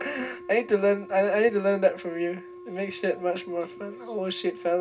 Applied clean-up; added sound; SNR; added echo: none; Wind instrument, woodwind instrument; 16 dB; reverberation time 0.4 s.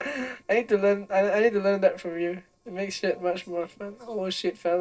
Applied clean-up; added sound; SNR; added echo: neural separator model SepFormer DNS4.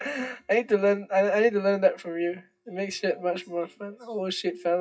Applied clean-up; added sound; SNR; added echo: classical method WPE with log-MMSE.